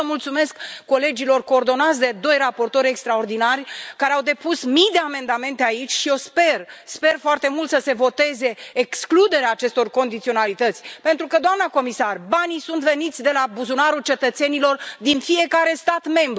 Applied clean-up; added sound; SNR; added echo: none; none; none; none.